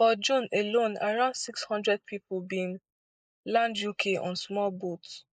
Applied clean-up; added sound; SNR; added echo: neural mask model Resemble Enhance denoiser.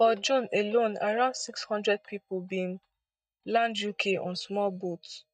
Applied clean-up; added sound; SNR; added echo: neural mask model DeepFilterNet 3.